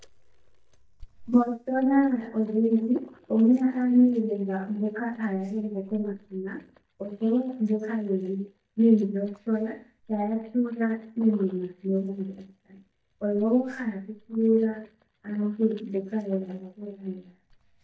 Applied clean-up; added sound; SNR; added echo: neural mask model DeepFilterNet 3.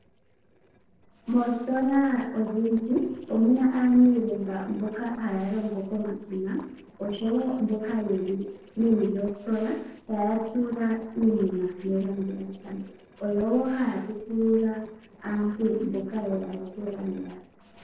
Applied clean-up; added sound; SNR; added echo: neural separator model SepFormer DNS4.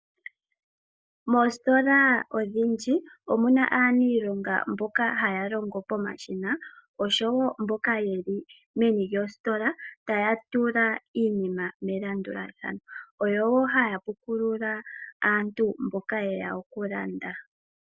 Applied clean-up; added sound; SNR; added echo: none; none; none; none.